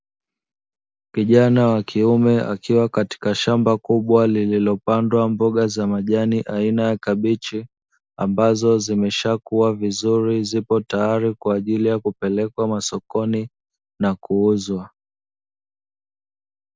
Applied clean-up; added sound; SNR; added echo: none; none; none; none.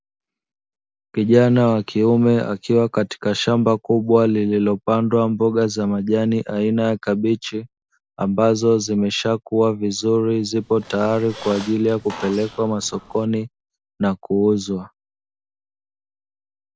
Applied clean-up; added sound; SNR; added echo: none; Squeak; 18 dB; none.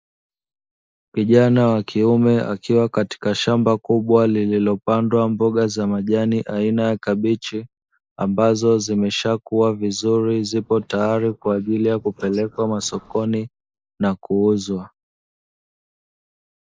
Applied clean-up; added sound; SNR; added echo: neural mask model Resemble Enhance denoiser.